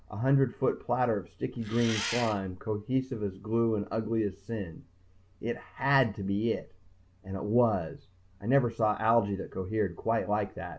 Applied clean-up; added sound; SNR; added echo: none; Engine; 8 dB; none.